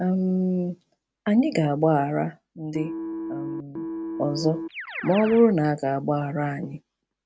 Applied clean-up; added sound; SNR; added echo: none; Keyboard (musical); 12 dB; none.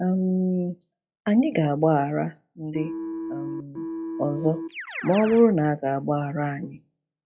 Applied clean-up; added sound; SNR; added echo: classical method log-MMSE.